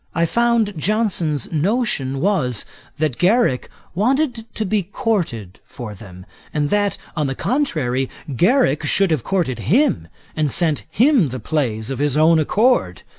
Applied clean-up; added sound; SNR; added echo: none; none; none; none.